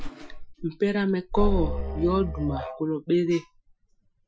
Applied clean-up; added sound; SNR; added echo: classical method Wiener filter.